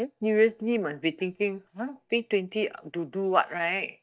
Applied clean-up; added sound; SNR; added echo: neural mask model DeepFilterNet 3.